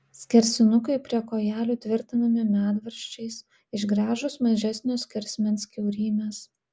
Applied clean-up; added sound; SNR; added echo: none; none; none; none.